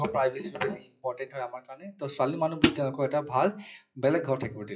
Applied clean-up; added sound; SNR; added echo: classical method WPE with log-MMSE.